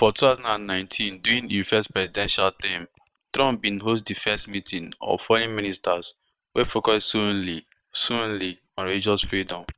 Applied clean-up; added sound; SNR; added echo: neural separator model SepFormer WHAM!.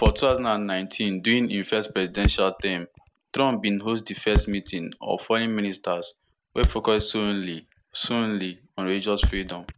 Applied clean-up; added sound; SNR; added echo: none; Thump, thud; 5 dB; none.